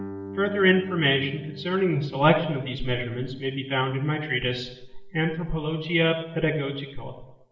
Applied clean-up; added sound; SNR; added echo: none; Guitar; 17 dB; reverberation time 0.8 s.